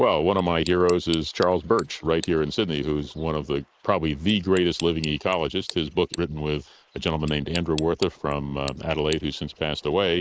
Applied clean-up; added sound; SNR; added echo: neural mask model Resemble Enhance denoiser.